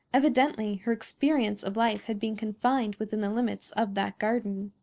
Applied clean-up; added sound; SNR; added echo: neural separator model SepFormer DNS4.